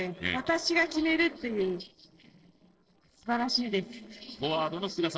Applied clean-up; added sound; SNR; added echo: neural separator model SepFormer DNS4.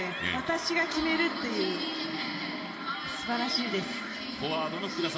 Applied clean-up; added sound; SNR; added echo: none; Wind chime; 19 dB; reverberation time 1.6 s.